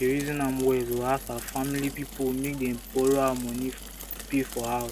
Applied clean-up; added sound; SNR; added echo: none; Mechanisms / Bicycle; 11 dB; none.